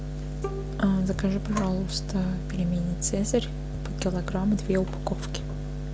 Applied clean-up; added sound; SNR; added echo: none; Bowed string instrument; 16 dB; none.